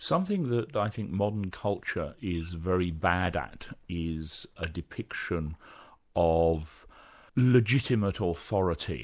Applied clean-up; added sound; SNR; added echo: none; none; none; none.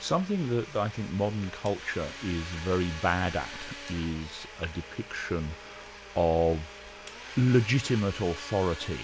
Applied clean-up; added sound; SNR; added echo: none; Domestic sounds, home sounds; 14 dB; none.